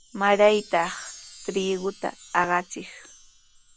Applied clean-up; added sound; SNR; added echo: none; Chime; 20 dB; none.